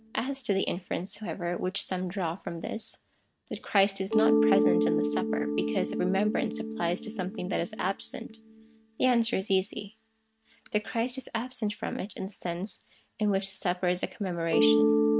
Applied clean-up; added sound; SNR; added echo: neural mask model RNNoise.